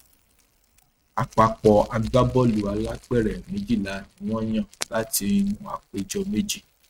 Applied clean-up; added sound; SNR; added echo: neural mask model RNNoise.